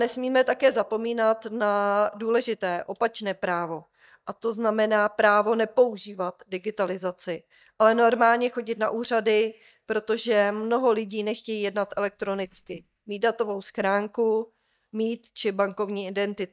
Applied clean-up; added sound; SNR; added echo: neural mask model DeepFilterNet 3.